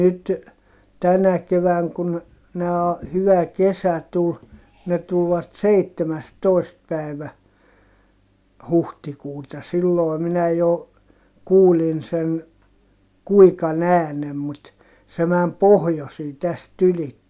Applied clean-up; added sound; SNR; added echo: none; none; none; none.